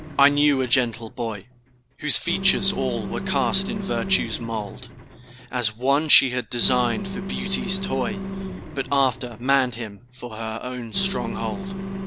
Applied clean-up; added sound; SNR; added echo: none; Engine; 10 dB; none.